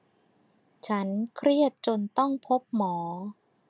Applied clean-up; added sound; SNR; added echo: none; none; none; none.